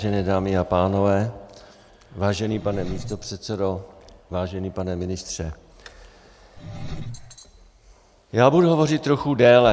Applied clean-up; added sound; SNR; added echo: none; Engine; 18 dB; none.